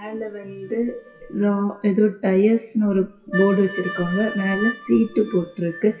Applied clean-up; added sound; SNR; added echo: classical method WPE with log-MMSE.